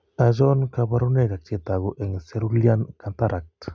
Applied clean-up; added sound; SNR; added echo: none; none; none; none.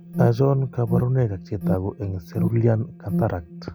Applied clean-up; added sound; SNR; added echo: none; Alarm; 6 dB; none.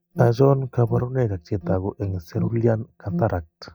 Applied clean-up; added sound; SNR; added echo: neural mask model DeepFilterNet 3.